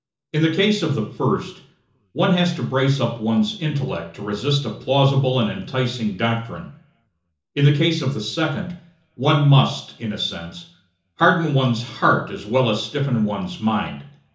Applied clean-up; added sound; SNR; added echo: none; none; none; reverberation time 0.7 s.